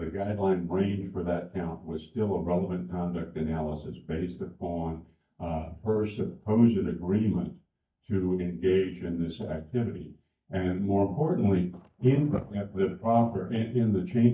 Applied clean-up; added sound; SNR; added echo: neural mask model DeepFilterNet 3.